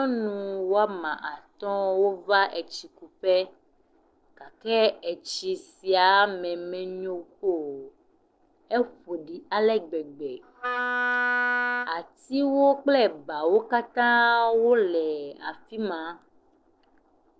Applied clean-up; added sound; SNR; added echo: neural separator model SepFormer DNS4.